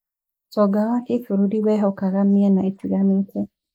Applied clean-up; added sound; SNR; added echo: neural mask model Resemble Enhance denoiser.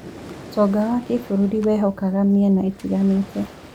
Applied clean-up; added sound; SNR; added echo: none; Thunder + Waves, surf; 19 dB; none.